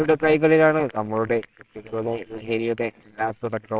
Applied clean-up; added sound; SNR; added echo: neural separator model SepFormer WHAMR!.